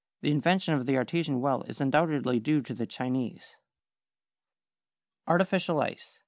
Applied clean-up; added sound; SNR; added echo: none; none; none; none.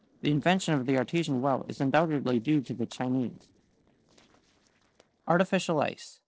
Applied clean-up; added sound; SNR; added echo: neural separator model SepFormer DNS4.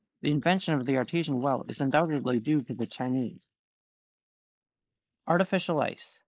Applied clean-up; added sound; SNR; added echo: neural mask model Resemble Enhance denoiser.